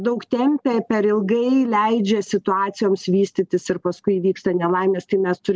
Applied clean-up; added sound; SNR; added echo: none; none; none; none.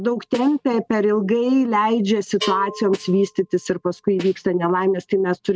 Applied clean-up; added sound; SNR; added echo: neural mask model RNNoise.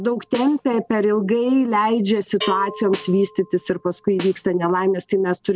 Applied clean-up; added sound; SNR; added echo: none; Snare drum + Bell; 16 dB; none.